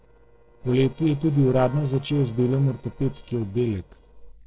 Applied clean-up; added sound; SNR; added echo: neural separator model SepFormer DNS4.